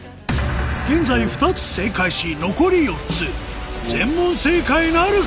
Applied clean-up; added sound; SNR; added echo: none; Brass instrument + Snare drum; 14 dB; none.